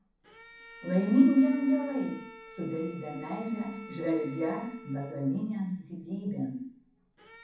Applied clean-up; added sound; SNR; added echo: none; Bowed string instrument; 19 dB; reverberation time 0.7 s.